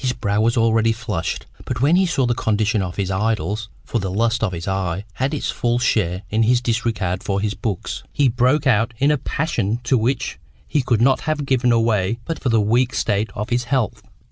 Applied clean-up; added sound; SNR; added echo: none; none; none; none.